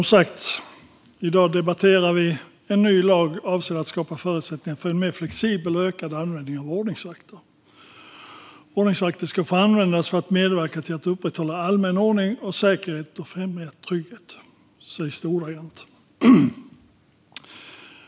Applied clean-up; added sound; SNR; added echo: none; none; none; none.